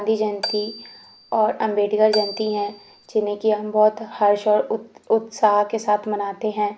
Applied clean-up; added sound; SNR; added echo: none; Marimba, xylophone; 12 dB; none.